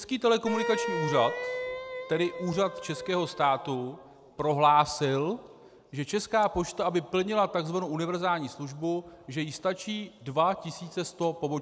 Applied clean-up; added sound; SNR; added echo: none; Wind instrument, woodwind instrument; 7 dB; none.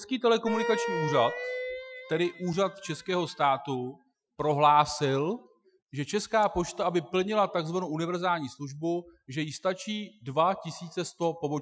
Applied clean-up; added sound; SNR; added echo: classical method Wiener filter.